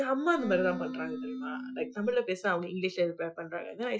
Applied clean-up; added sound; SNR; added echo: classical method Wiener filter.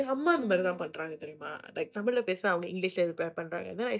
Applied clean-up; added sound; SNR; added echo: neural mask model DeepFilterNet 3.